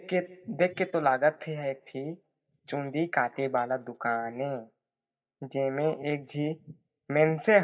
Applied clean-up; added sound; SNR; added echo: neural mask model DeepFilterNet 3.